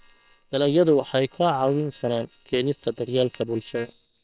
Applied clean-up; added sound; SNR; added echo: neural separator model SepFormer WHAM!.